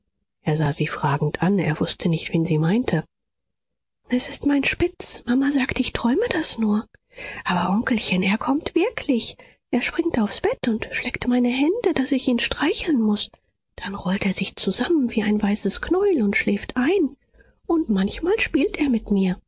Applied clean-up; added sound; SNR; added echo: none; none; none; none.